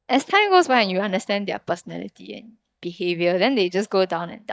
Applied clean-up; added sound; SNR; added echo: neural mask model DeepFilterNet 3.